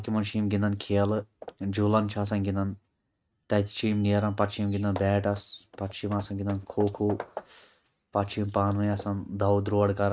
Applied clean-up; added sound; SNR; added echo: neural mask model RNNoise.